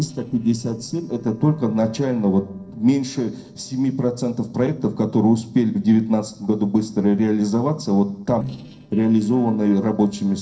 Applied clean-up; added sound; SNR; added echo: neural separator model SepFormer DNS4.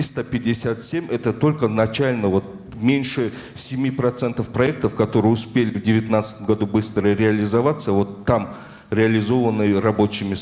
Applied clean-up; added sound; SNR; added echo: none; none; none; none.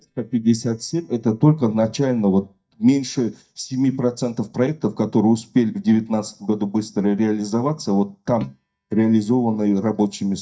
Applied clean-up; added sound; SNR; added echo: neural mask model DeepFilterNet 3.